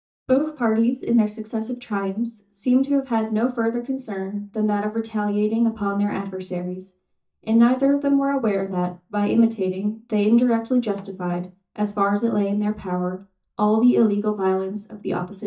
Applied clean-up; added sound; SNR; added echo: neural mask model DeepFilterNet 3.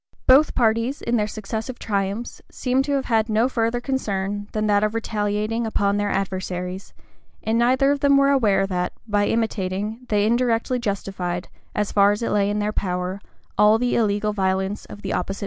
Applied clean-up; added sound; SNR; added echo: none; none; none; none.